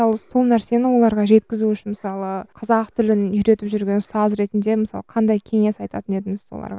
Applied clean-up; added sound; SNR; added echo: none; none; none; none.